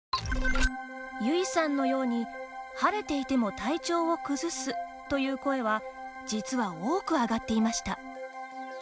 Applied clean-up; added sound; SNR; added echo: none; none; none; none.